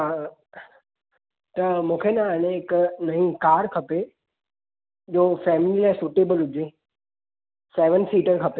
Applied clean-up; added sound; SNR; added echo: none; none; none; none.